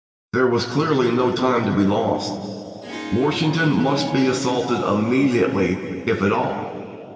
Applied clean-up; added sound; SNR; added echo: none; Harp; 13 dB; reverberation time 2.6 s.